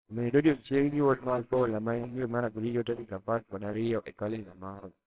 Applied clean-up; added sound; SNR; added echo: neural separator model SepFormer WHAMR!.